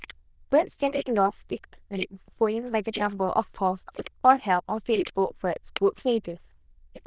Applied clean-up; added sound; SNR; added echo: neural diffusion model UNIVERSE++.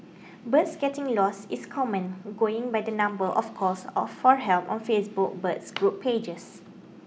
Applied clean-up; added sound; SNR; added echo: none; none; none; none.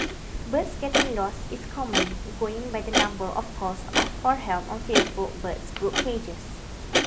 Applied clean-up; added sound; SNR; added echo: none; Clock; -2 dB; none.